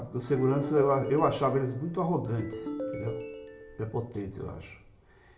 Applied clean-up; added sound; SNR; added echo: none; Ringtone; 9 dB; reverberation time 1.3 s.